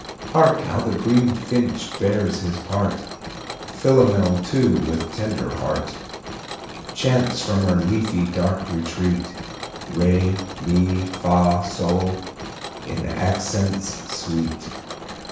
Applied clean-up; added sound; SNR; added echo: none; Mechanisms; 12 dB; reverberation time 0.7 s.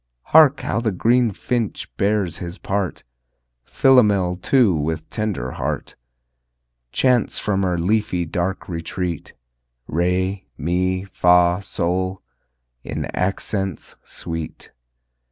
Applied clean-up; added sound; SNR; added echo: none; none; none; none.